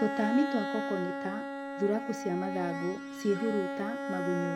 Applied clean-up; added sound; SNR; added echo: none; Bowed string instrument; 3 dB; none.